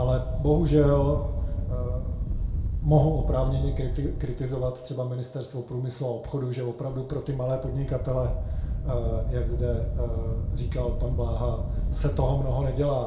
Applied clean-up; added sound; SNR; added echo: none; Wind; 1 dB; reverberation time 0.4 s.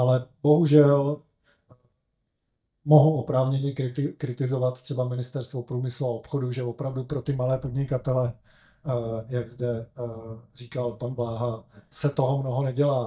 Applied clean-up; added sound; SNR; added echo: neural mask model DeepFilterNet 3.